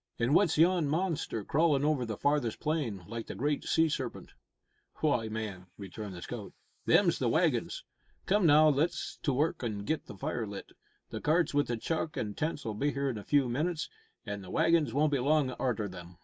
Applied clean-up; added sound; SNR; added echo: neural mask model Resemble Enhance denoiser.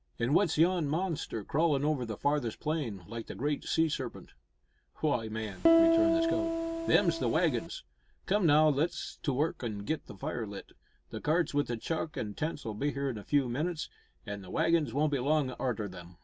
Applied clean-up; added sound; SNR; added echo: none; Piano; -3 dB; none.